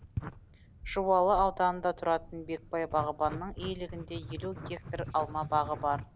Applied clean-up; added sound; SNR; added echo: none; Writing; 11 dB; none.